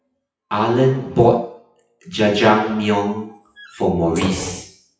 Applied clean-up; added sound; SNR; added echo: classical method WPE with log-MMSE.